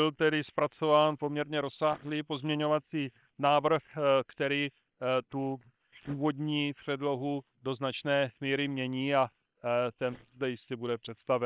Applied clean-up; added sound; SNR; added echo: neural separator model SepFormer WHAM!.